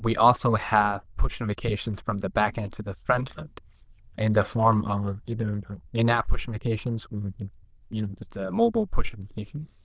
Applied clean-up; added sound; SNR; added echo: neural diffusion model UNIVERSE++.